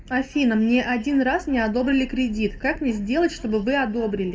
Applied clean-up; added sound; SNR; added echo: none; none; none; reverberation time 2.2 s.